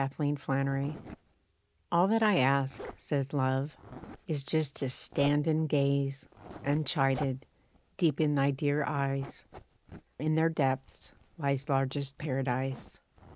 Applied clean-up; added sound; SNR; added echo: none; Zipper (clothing); 19 dB; none.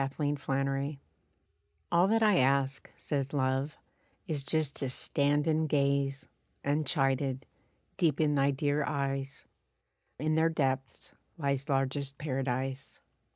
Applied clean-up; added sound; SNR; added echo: none; none; none; none.